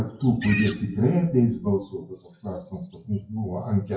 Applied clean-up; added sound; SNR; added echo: classical method WPE with log-MMSE.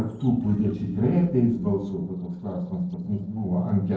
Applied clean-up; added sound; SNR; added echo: neural separator model SepFormer DNS4.